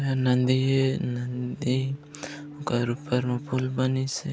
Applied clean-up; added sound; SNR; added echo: none; Organ; 16 dB; none.